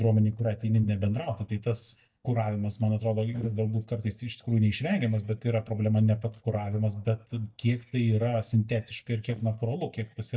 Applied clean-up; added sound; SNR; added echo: neural mask model DeepFilterNet 3.